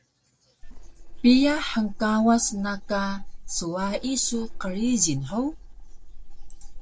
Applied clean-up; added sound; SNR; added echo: neural separator model SepFormer DNS4.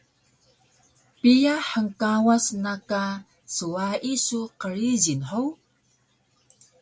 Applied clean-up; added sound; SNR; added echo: none; none; none; none.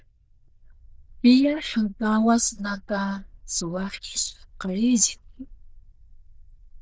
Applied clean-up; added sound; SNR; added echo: neural diffusion model UNIVERSE++.